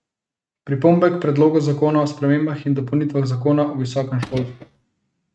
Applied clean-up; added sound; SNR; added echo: neural mask model RNNoise.